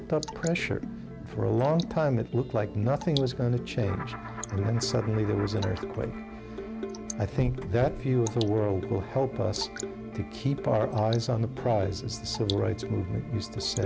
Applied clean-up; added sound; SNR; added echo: none; Door / Car + Drip / Water; 18 dB; none.